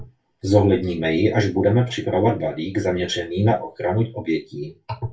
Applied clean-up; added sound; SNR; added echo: none; none; none; reverberation time 0.2 s.